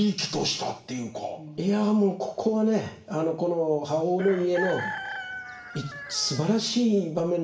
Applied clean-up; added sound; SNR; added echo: none; Chicken, rooster; 10 dB; reverberation time 0.5 s.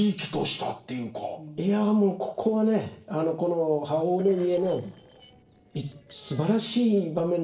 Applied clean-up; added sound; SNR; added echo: neural separator model SepFormer DNS4.